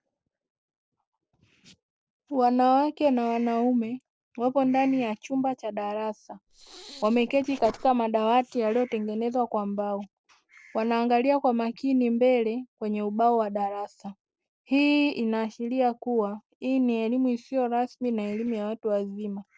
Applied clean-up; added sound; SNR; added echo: neural separator model SepFormer DNS4.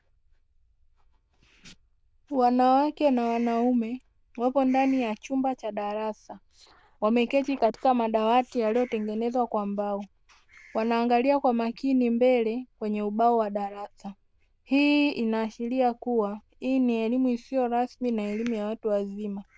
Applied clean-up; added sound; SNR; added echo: neural diffusion model UNIVERSE++.